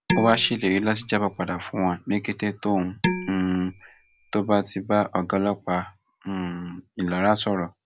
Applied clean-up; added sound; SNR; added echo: none; Dishes, pots, and pans; 6 dB; none.